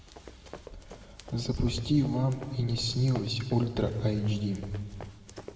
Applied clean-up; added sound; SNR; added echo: none; Run; 17 dB; reverberation time 1.6 s.